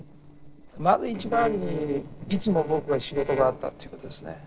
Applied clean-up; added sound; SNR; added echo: neural separator model SepFormer DNS4.